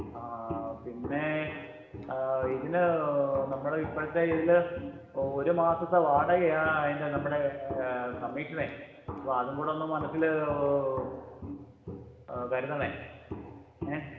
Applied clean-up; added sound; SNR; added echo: none; Walk, footsteps; 13 dB; reverberation time 2.0 s.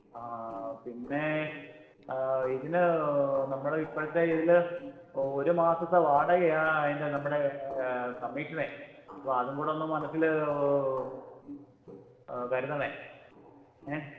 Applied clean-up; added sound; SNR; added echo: neural separator model SepFormer DNS4.